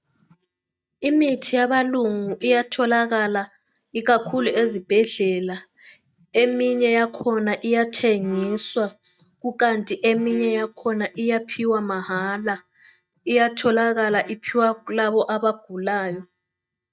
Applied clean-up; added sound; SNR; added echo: neural mask model DeepFilterNet 3.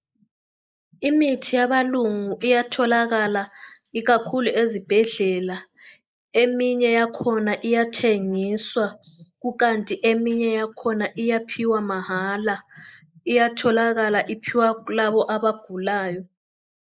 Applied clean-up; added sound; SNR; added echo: neural mask model Resemble Enhance denoiser.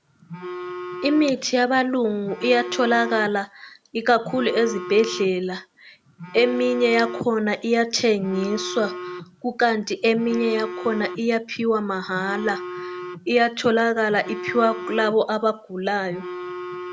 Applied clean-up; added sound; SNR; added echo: none; Telephone; 12 dB; none.